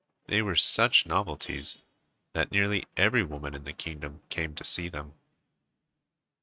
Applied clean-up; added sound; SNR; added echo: neural mask model RNNoise.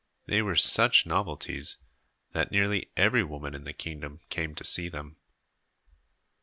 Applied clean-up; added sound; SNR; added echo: none; none; none; none.